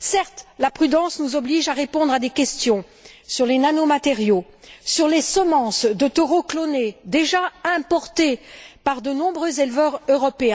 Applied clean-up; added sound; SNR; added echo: none; none; none; none.